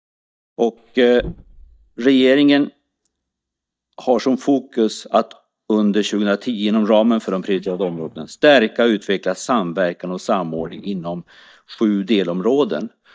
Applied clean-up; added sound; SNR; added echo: neural mask model DeepFilterNet 3.